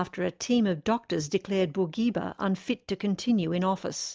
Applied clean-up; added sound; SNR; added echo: none; none; none; none.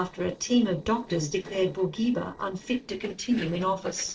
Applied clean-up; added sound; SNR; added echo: neural separator model SepFormer DNS4.